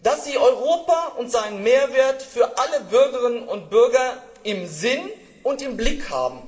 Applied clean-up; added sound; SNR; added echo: none; none; none; reverberation time 2.6 s.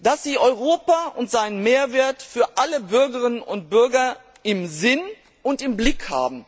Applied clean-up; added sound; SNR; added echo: none; none; none; none.